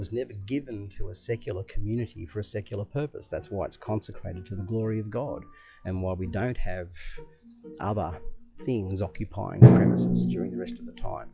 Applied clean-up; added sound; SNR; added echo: classical method log-MMSE.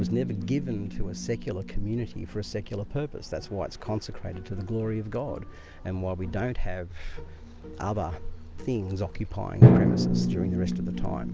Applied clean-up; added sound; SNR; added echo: none; Drum; -2 dB; none.